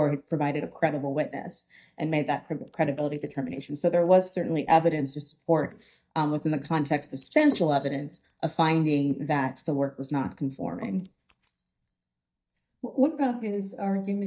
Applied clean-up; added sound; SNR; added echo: neural mask model DeepFilterNet 3.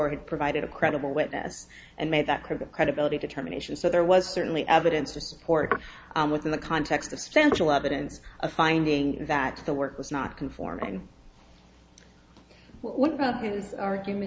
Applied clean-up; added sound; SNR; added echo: none; none; none; none.